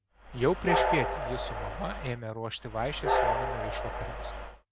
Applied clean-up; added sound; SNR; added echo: none; Train; -2 dB; none.